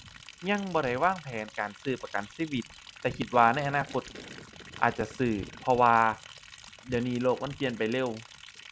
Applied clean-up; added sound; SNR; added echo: none; Liquid + Gurgling; 19 dB; none.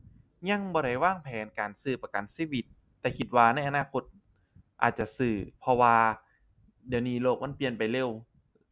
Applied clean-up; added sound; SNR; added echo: none; none; none; none.